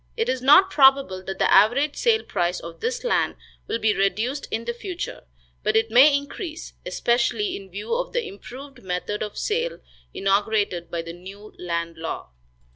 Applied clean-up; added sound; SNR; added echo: none; none; none; none.